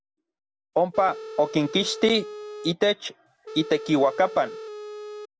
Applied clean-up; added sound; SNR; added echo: none; Telephone; 12 dB; none.